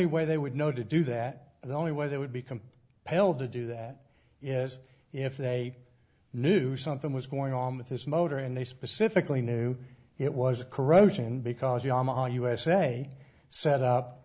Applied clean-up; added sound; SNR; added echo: none; none; none; none.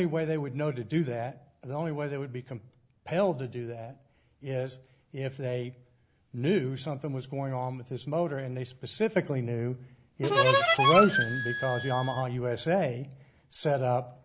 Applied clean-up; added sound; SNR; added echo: none; Harmonica; -4 dB; none.